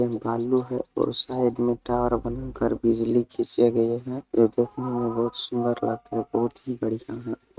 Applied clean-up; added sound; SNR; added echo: neural mask model RNNoise.